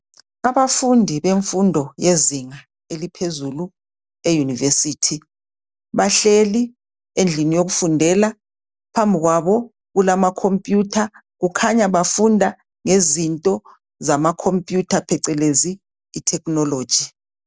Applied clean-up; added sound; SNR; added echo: none; none; none; none.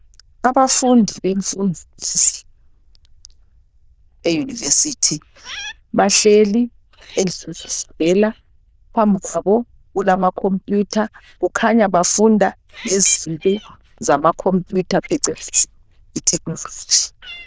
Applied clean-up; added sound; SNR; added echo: neural diffusion model UNIVERSE++.